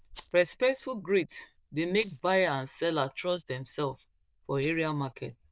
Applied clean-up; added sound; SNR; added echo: neural diffusion model UNIVERSE++.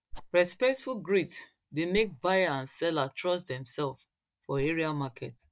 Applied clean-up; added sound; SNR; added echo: neural mask model DeepFilterNet 3.